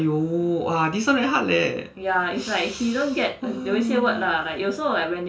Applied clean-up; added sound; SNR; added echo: none; none; none; reverberation time 0.3 s.